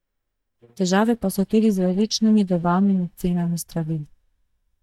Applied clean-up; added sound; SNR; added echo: neural mask model DeepFilterNet 3.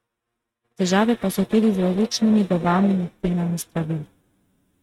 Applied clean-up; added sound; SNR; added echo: neural mask model RNNoise.